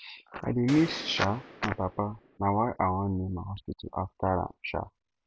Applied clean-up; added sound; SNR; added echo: none; Gunshot, gunfire; 13 dB; none.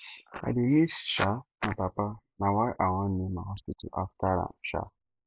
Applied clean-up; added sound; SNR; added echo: neural mask model Resemble Enhance denoiser.